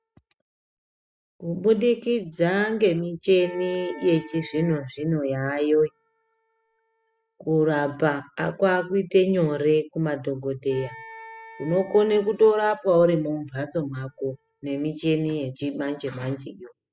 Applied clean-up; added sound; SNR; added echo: classical method spectral subtraction.